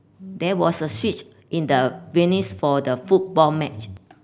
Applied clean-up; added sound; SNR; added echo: none; Bass guitar; 17 dB; none.